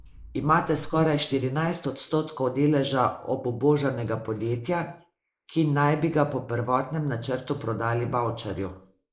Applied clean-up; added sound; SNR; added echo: neural mask model Resemble Enhance denoiser.